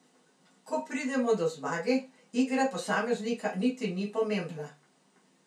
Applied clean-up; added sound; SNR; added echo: none; none; none; reverberation time 0.2 s.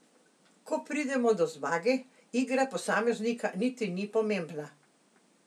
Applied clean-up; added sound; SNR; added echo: none; none; none; none.